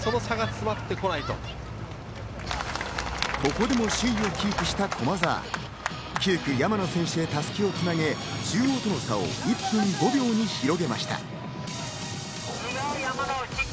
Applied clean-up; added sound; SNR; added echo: none; none; none; none.